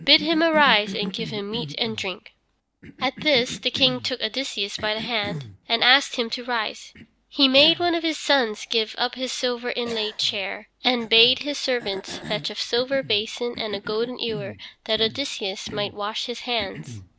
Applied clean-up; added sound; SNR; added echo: none; Cough; 16 dB; none.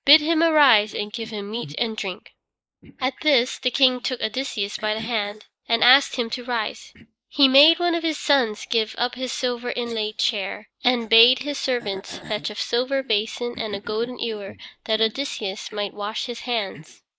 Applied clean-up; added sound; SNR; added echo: neural mask model Resemble Enhance denoiser.